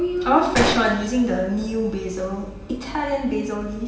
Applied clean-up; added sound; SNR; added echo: none; Gunshot, gunfire; 8 dB; reverberation time 1.1 s.